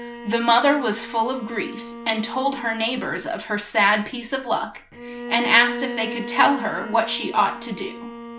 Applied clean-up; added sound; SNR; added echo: none; Bowed string instrument; 12 dB; none.